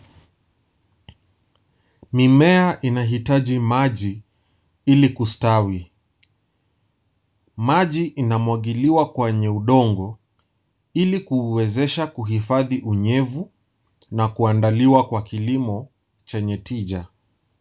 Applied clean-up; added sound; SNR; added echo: none; none; none; none.